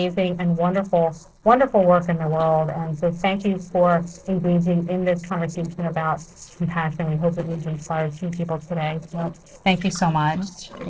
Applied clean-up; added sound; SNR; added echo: neural separator model SepFormer DNS4.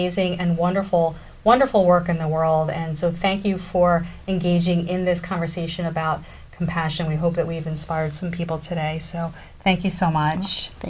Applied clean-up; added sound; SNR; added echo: none; none; none; none.